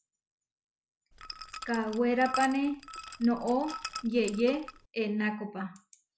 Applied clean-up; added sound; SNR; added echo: none; Liquid; 11 dB; none.